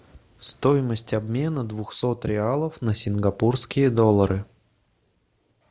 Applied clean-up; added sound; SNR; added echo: none; none; none; none.